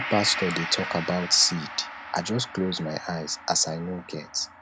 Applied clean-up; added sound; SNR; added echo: none; Gong; 9 dB; none.